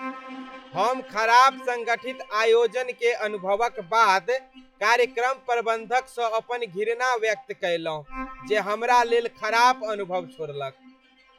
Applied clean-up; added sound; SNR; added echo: classical method log-MMSE.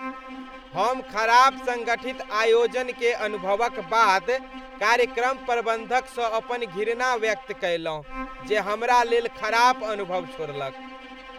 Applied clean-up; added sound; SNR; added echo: none; Bowed string instrument; 15 dB; none.